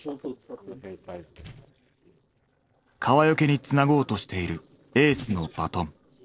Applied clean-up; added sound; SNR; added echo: neural separator model SepFormer DNS4.